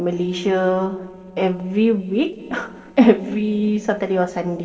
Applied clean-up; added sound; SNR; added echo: neural separator model SepFormer DNS4.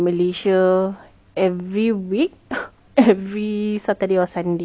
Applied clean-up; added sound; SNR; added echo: none; none; none; none.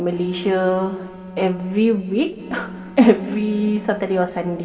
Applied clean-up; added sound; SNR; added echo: none; Bowed string instrument; 17 dB; reverberation time 2.3 s.